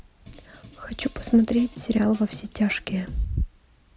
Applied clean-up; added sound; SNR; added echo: none; Drum kit; 19 dB; none.